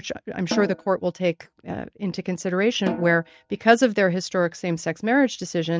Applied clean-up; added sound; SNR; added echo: neural mask model RNNoise.